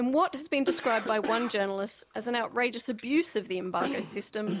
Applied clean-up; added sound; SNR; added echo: none; Cough; 9 dB; none.